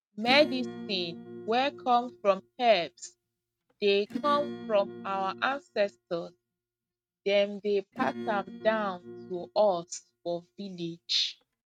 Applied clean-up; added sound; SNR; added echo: neural mask model RNNoise.